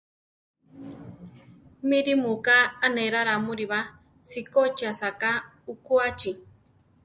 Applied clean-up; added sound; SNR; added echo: none; none; none; none.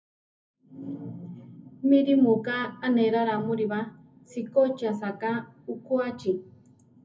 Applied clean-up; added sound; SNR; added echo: none; none; none; reverberation time 0.3 s.